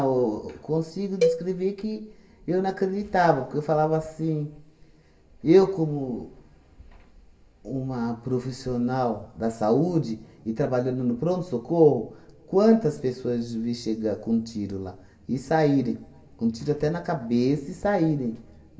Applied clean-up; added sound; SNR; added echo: none; Cowbell; 4 dB; reverberation time 1.6 s.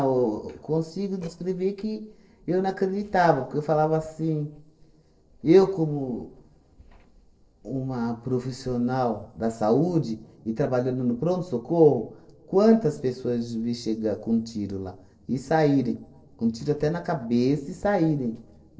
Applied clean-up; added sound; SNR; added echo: neural separator model SepFormer DNS4.